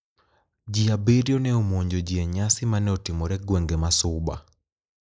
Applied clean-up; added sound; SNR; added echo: neural mask model Resemble Enhance denoiser.